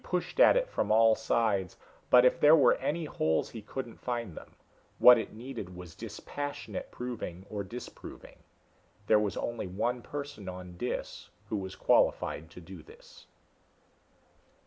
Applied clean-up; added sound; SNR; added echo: none; none; none; none.